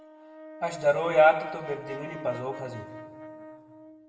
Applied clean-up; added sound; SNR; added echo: none; Brass instrument; 15 dB; reverberation time 2.3 s.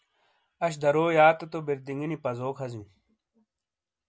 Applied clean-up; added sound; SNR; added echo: none; none; none; none.